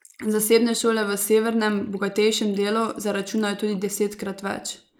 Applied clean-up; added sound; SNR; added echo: neural mask model Resemble Enhance denoiser.